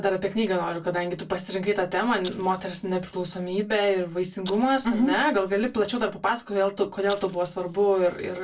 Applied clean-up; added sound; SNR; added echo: none; Fire; 19 dB; reverberation time 0.2 s.